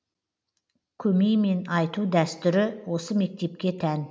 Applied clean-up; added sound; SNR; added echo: none; none; none; none.